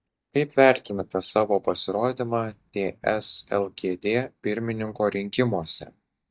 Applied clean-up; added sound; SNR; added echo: neural mask model DeepFilterNet 3.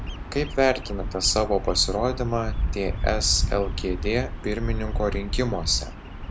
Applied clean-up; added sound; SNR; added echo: none; Bird vocalization, bird call, bird song; 2 dB; none.